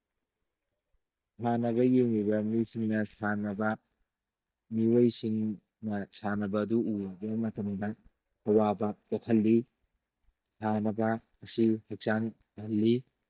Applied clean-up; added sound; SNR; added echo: neural mask model DeepFilterNet 3.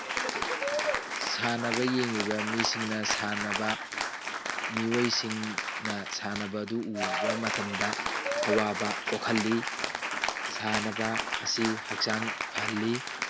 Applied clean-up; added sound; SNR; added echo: none; Applause / Cheering; 0 dB; none.